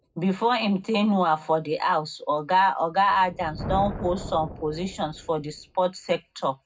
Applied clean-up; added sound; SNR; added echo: none; Thunder; 15 dB; reverberation time 0.3 s.